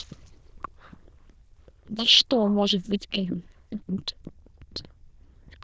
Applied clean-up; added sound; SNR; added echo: neural diffusion model UNIVERSE++.